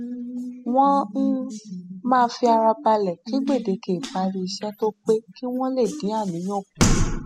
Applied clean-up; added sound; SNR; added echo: classical method spectral subtraction.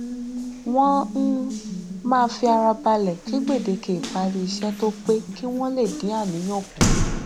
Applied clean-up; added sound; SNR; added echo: none; Water tap, faucet; 5 dB; none.